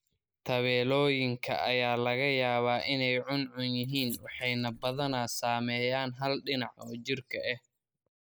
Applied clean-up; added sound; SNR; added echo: neural mask model Resemble Enhance denoiser.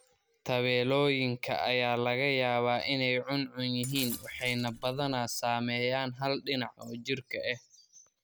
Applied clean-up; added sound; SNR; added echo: none; Glass; 14 dB; none.